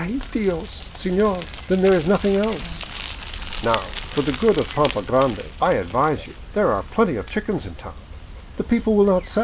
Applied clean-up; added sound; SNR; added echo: none; Bicycle; 12 dB; none.